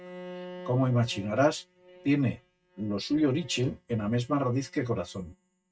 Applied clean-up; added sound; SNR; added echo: neural mask model RNNoise.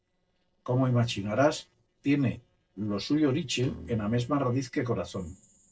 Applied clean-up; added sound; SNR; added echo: neural separator model SepFormer DNS4.